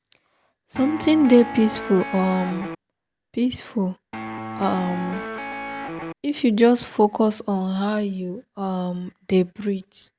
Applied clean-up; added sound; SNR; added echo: none; Guitar; 9 dB; none.